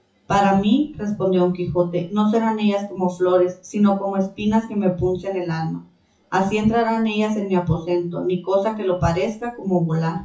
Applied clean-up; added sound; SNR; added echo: classical method WPE with log-MMSE.